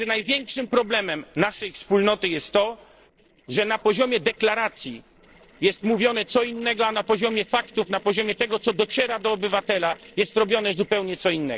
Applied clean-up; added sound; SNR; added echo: neural separator model SepFormer DNS4.